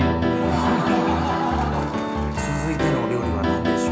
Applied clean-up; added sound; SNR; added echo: none; Piano; -4 dB; reverberation time 0.4 s.